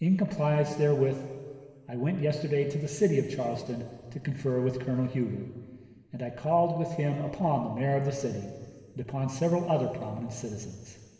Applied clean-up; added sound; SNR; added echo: none; none; none; reverberation time 2.1 s.